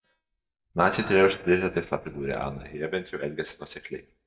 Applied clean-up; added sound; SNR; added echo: neural mask model DeepFilterNet 3.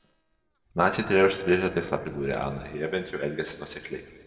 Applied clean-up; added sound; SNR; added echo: neural separator model SepFormer DNS4.